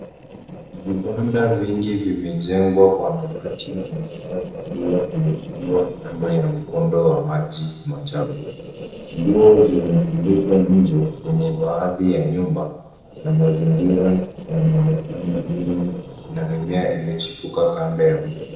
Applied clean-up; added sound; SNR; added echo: neural separator model SepFormer DNS4.